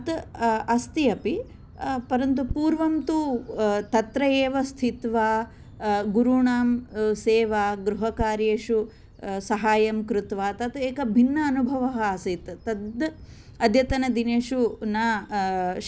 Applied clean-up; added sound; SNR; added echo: none; Bird vocalization, bird call, bird song; 18 dB; none.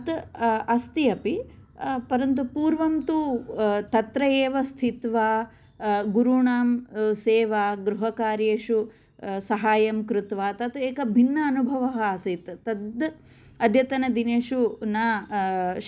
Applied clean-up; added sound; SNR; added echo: none; none; none; none.